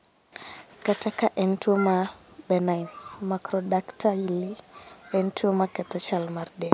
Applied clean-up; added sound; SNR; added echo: none; none; none; none.